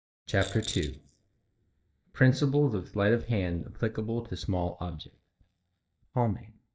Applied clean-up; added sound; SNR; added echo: neural mask model DeepFilterNet 3.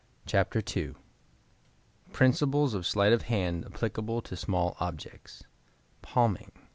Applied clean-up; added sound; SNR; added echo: none; none; none; none.